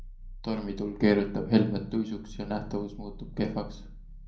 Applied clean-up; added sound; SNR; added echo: none; Growling; 14 dB; reverberation time 0.6 s.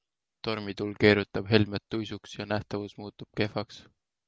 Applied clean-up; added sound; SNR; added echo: none; none; none; none.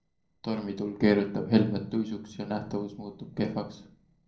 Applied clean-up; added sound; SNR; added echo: neural separator model SepFormer DNS4.